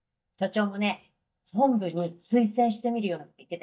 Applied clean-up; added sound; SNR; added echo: neural mask model DeepFilterNet 3.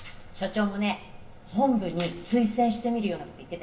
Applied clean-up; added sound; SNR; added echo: none; Livestock, farm animals, working animals; 19 dB; reverberation time 0.9 s.